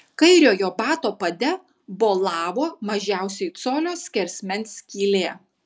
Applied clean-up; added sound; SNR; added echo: none; none; none; none.